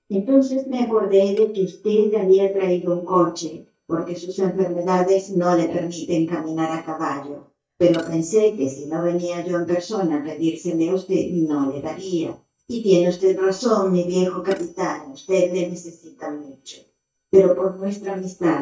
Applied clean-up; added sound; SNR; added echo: neural mask model DeepFilterNet 3.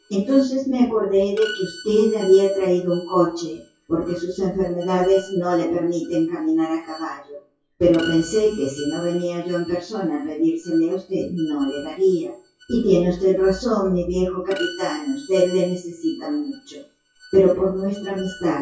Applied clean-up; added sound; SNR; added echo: classical method WPE with log-MMSE.